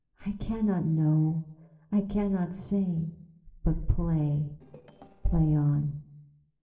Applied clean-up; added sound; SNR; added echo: neural separator model SepFormer DNS4.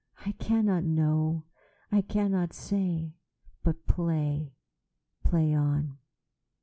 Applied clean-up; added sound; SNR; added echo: none; none; none; none.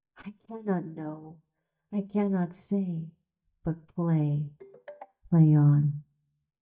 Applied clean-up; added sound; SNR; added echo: neural mask model DeepFilterNet 3.